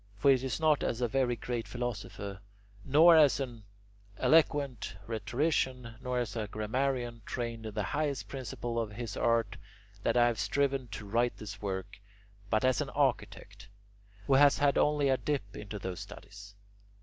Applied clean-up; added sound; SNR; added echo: none; none; none; none.